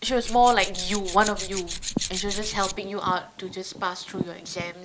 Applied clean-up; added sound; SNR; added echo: none; Tools; 5 dB; none.